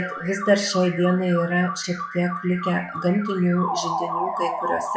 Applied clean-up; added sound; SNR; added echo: classical method log-MMSE.